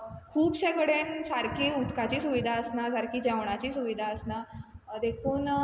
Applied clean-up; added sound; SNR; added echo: none; none; none; none.